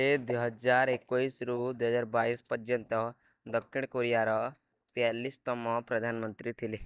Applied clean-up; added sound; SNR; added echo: neural mask model DeepFilterNet 3.